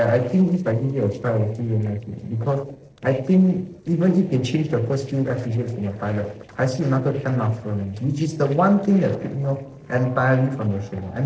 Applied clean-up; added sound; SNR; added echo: neural separator model SepFormer DNS4.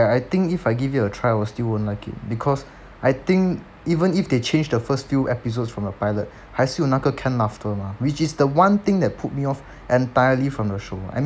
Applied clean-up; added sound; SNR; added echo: none; none; none; none.